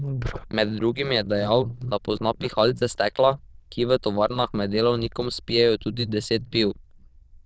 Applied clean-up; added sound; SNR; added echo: neural diffusion model UNIVERSE++.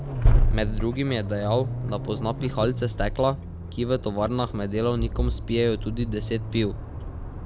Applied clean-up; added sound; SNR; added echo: none; Accelerating, revving, vroom; 0 dB; none.